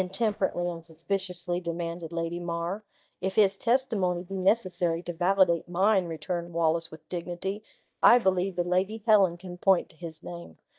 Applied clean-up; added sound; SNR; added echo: neural mask model DeepFilterNet 3.